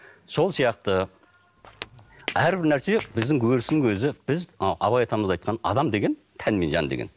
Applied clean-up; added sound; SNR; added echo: none; Squeak / Walk, footsteps; 15 dB; none.